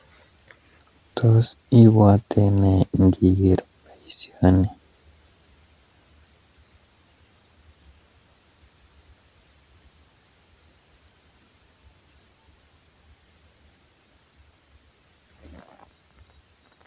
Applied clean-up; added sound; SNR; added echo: none; none; none; none.